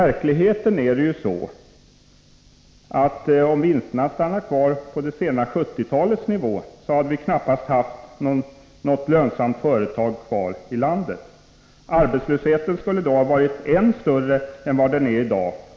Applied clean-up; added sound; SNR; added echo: none; none; none; none.